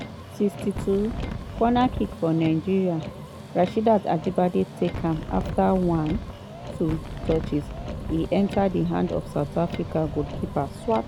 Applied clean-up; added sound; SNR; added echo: none; Motor vehicle (road) + Wind; 9 dB; none.